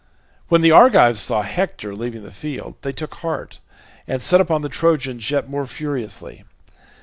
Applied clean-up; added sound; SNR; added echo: none; none; none; none.